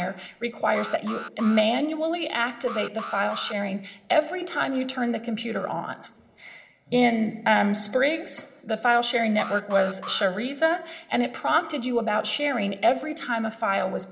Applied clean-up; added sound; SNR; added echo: none; Alarm; 13 dB; reverberation time 0.7 s.